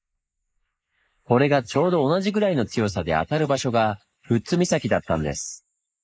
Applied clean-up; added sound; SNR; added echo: neural mask model Resemble Enhance denoiser.